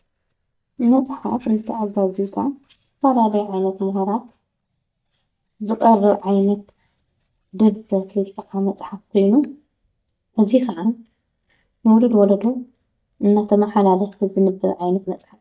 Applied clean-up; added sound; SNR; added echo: neural mask model DeepFilterNet 3.